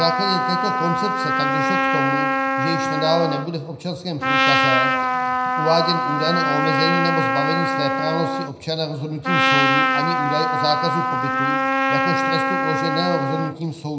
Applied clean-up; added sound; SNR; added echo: none; Trumpet; -4 dB; reverberation time 0.8 s.